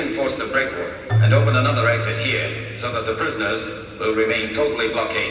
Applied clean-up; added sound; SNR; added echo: none; Keyboard (musical); 3 dB; reverberation time 2.6 s.